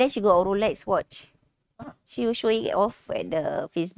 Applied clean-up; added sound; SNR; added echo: neural mask model RNNoise.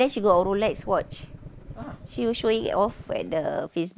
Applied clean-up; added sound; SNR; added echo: none; Engine starting / Car; 16 dB; none.